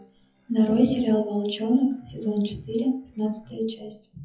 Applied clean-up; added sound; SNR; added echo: classical method WPE with log-MMSE.